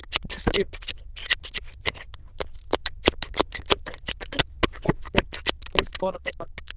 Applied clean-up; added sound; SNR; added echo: neural diffusion model UNIVERSE++.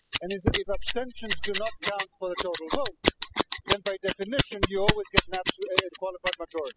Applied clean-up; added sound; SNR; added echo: classical method spectral subtraction.